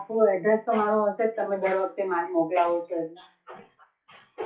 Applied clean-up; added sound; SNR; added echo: classical method WPE with log-MMSE.